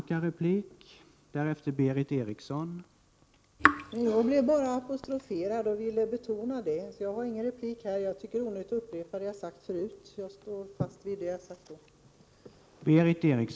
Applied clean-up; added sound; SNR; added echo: none; Raindrop / Drip; -1 dB; none.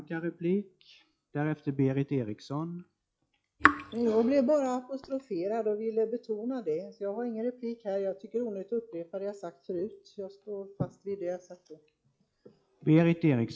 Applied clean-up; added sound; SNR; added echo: classical method log-MMSE.